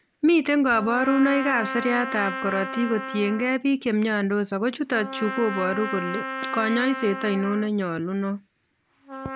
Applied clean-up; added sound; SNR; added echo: none; Trumpet; 9 dB; none.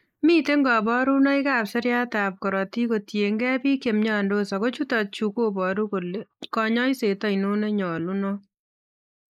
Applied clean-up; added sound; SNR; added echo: neural mask model Resemble Enhance denoiser.